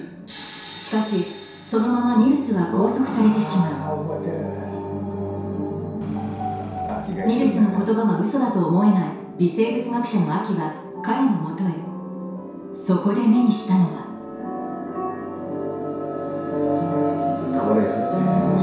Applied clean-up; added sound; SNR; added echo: none; Engine; 16 dB; reverberation time 0.7 s.